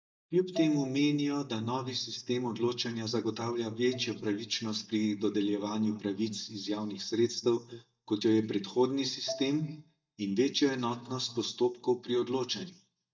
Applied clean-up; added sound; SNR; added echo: neural mask model DeepFilterNet 3.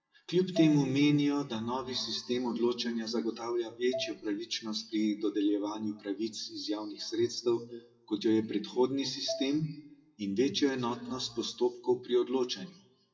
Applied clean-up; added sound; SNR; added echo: classical method WPE with log-MMSE.